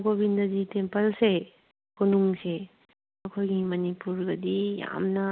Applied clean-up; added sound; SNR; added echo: none; none; none; none.